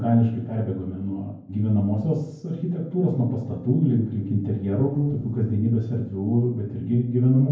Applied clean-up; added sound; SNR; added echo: none; Brass instrument; 5 dB; reverberation time 0.9 s.